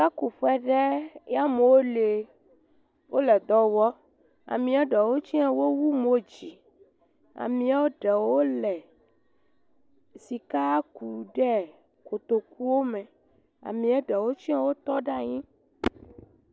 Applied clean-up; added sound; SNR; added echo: none; none; none; none.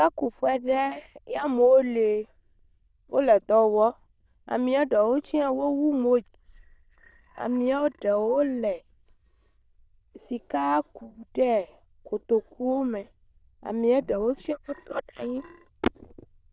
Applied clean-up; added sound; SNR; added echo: neural diffusion model UNIVERSE++.